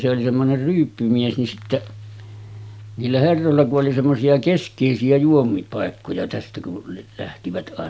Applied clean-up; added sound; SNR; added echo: none; none; none; none.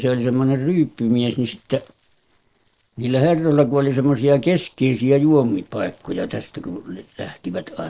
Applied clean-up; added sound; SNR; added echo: neural separator model SepFormer DNS4.